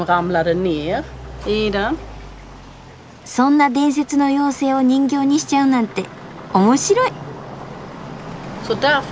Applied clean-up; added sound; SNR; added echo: none; Bowed string instrument + Idling / Truck; 19 dB; none.